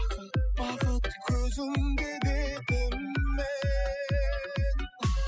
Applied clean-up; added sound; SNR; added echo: classical method spectral subtraction.